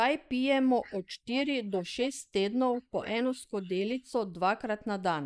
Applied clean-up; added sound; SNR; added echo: neural mask model Resemble Enhance denoiser.